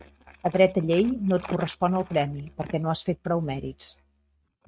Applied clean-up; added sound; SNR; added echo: neural mask model RNNoise.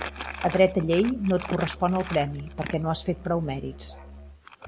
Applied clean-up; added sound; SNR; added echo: none; Crumpling, crinkling + Musical instrument; 12 dB; none.